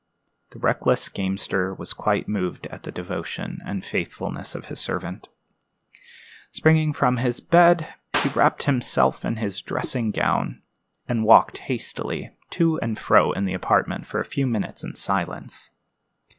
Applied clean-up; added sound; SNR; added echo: none; Clapping; 4 dB; none.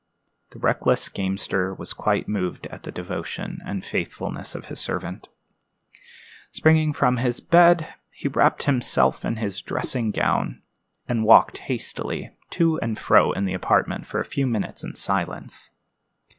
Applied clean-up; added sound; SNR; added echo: none; none; none; none.